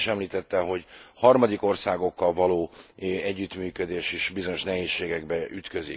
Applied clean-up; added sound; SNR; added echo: none; none; none; none.